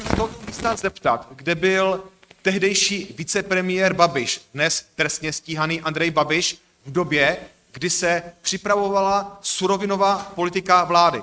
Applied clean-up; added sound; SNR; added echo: neural mask model RNNoise.